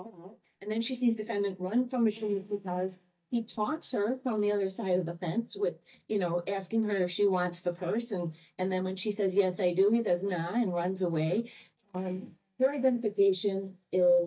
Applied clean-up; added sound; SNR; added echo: neural mask model DeepFilterNet 3.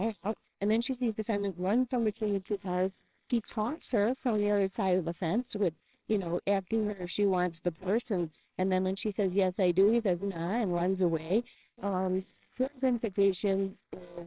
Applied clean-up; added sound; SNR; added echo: neural separator model SepFormer WHAMR!.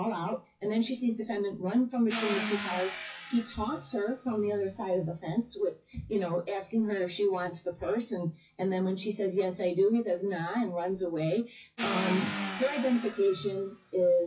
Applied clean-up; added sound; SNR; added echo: classical method WPE with log-MMSE.